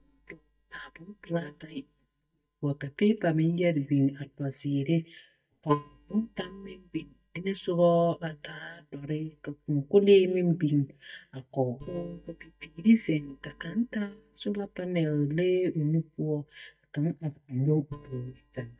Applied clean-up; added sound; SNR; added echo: neural mask model DeepFilterNet 3.